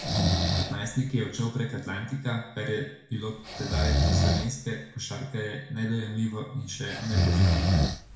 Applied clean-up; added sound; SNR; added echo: none; Breathing; -4 dB; reverberation time 0.6 s.